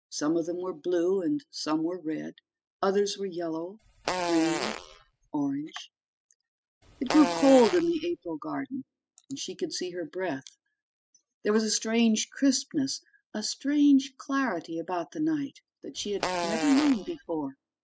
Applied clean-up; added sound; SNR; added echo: classical method spectral subtraction.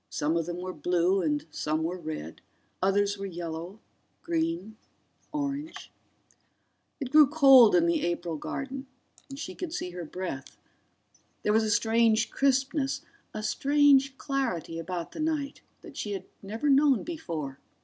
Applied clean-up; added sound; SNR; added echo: none; none; none; none.